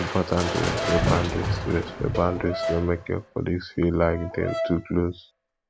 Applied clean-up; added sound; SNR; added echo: none; Brass instrument + Crushing; 4 dB; none.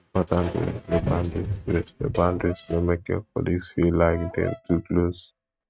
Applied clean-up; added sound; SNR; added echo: neural mask model RNNoise.